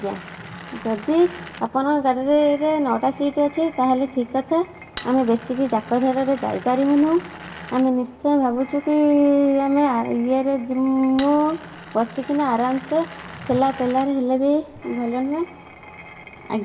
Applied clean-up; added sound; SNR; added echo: none; Glass; 18 dB; reverberation time 0.7 s.